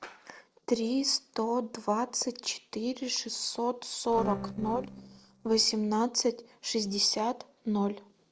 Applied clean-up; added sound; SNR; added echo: neural separator model SepFormer DNS4.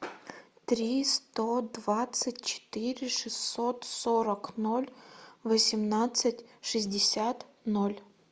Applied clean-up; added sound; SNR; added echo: none; none; none; none.